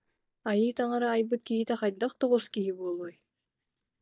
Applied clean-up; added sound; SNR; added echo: neural mask model DeepFilterNet 3.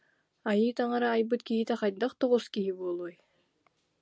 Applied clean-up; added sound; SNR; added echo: none; none; none; none.